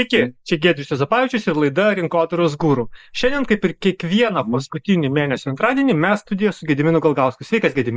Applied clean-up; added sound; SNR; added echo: neural mask model Resemble Enhance denoiser.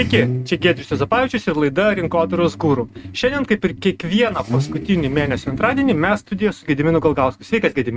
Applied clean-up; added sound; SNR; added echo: neural mask model RNNoise.